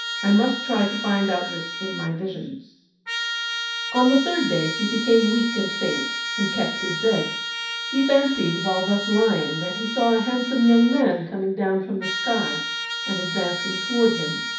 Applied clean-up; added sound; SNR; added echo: none; Trumpet; 6 dB; reverberation time 0.6 s.